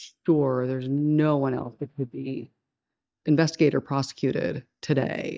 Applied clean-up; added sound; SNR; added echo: neural mask model DeepFilterNet 3.